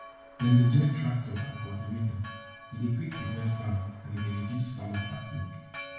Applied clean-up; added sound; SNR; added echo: none; Church bell; 16 dB; reverberation time 1.0 s.